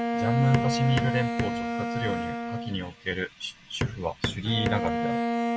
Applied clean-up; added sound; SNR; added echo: none; Bowed string instrument + Hammer; 0 dB; none.